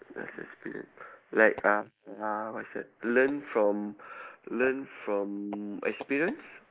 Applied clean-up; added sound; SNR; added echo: neural mask model Resemble Enhance denoiser.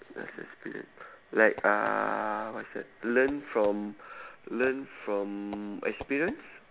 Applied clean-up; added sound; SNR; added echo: none; Fireworks; 20 dB; none.